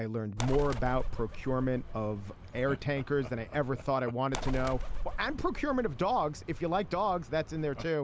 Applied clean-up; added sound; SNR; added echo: none; Bird; 5 dB; none.